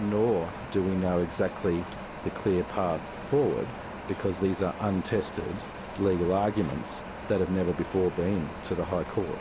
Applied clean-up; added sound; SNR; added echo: none; Wind; 11 dB; none.